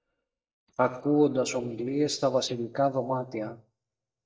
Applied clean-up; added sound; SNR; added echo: neural mask model DeepFilterNet 3.